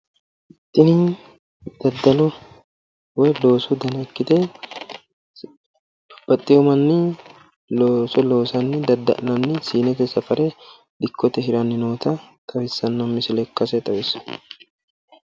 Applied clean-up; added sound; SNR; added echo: none; none; none; none.